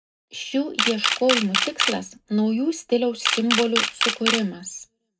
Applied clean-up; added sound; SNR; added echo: none; Camera; 1 dB; reverberation time 0.2 s.